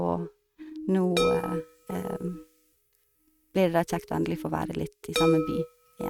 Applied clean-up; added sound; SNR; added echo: neural mask model RNNoise.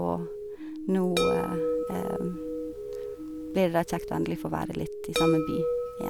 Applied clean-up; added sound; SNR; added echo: none; Siren + Chime; 1 dB; none.